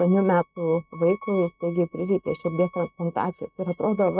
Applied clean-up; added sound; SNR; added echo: neural mask model RNNoise.